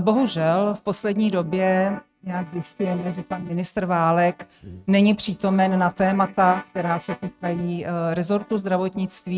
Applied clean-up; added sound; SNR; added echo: neural mask model RNNoise.